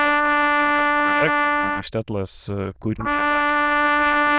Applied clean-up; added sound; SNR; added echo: neural diffusion model UNIVERSE++.